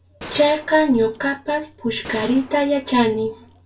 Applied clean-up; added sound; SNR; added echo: none; Gunshot, gunfire; 20 dB; reverberation time 0.2 s.